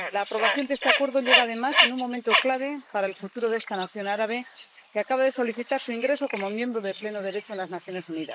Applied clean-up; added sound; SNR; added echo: neural mask model Resemble Enhance denoiser.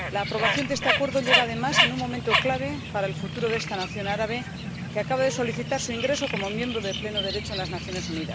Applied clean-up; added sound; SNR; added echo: none; Bird; 0 dB; none.